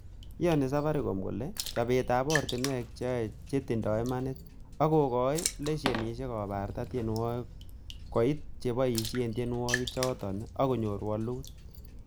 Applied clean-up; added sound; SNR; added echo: none; Water / Splash, splatter; 9 dB; none.